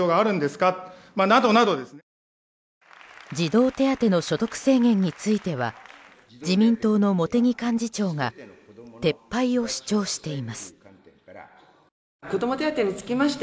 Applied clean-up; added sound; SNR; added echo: none; none; none; none.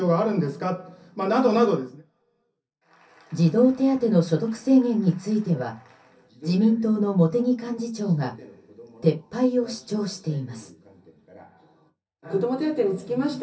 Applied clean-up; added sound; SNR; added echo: none; none; none; reverberation time 0.3 s.